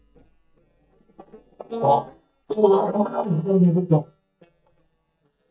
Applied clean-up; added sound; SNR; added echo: neural mask model DeepFilterNet 3.